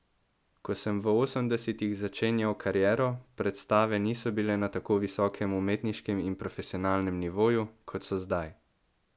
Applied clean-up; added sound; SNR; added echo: none; none; none; none.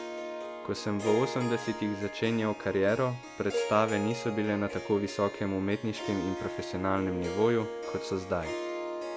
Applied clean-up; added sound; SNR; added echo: none; Harp; 7 dB; none.